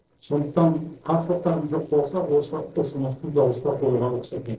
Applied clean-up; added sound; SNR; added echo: neural separator model SepFormer DNS4.